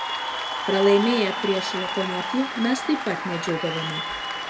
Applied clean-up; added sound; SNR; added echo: none; Applause / Cheering; 4 dB; reverberation time 1.6 s.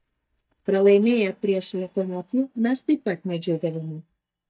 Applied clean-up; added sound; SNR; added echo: neural mask model DeepFilterNet 3.